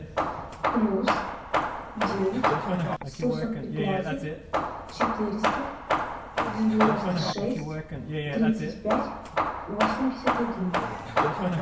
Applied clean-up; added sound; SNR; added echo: none; Hammer / Wood; -2 dB; reverberation time 0.5 s.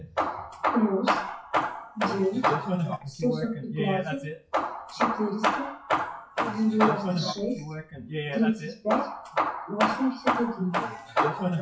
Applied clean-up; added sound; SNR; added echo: classical method WPE with log-MMSE.